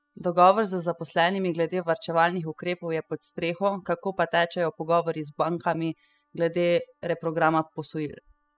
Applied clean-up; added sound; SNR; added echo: classical method spectral subtraction.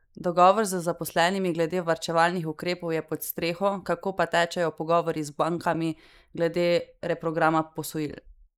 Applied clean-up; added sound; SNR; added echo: neural mask model Resemble Enhance denoiser.